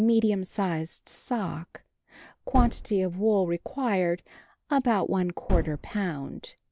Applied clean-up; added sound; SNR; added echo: none; Gunshot, gunfire; 2 dB; none.